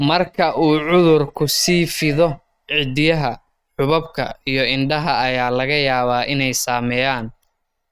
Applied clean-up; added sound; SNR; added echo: neural mask model RNNoise.